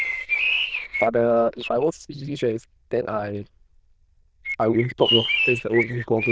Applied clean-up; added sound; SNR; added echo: neural diffusion model UNIVERSE++.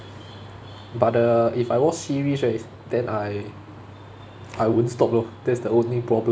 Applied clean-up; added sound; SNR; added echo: none; none; none; none.